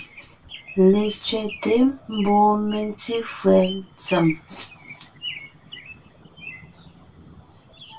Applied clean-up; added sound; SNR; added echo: none; Bird; 17 dB; reverberation time 0.2 s.